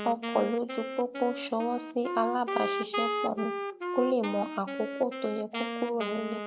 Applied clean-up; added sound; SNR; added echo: none; Wind instrument, woodwind instrument; 4 dB; none.